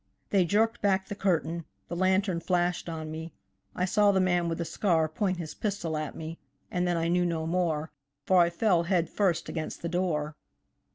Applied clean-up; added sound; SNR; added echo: none; none; none; none.